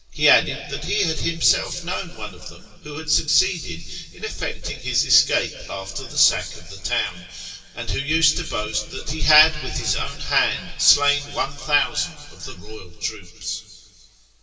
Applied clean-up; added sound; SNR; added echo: none; none; none; reverberation time 2.3 s.